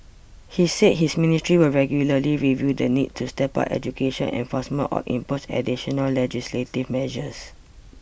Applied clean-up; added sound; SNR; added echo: none; none; none; none.